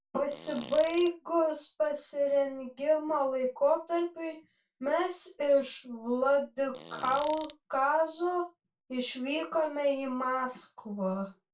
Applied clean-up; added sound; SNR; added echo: none; Fart; 16 dB; reverberation time 0.2 s.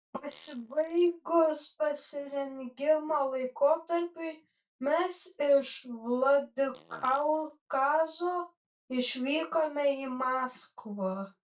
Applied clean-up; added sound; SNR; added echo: neural mask model DeepFilterNet 3.